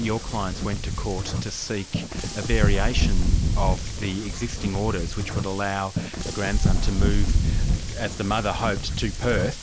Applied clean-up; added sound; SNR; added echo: none; Wind; -4 dB; none.